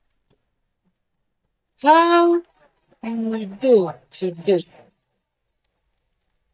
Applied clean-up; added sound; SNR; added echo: neural mask model DeepFilterNet 3.